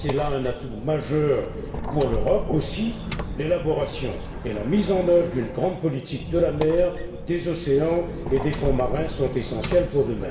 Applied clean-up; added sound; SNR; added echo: none; Squeak; 7 dB; reverberation time 2.2 s.